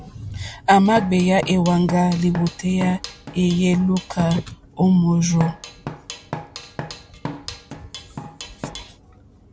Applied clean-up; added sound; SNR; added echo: none; Drum kit; 13 dB; none.